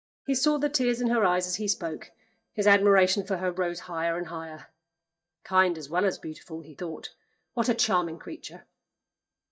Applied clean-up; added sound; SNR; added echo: neural mask model DeepFilterNet 3.